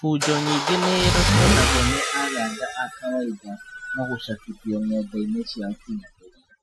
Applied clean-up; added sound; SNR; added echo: classical method Wiener filter.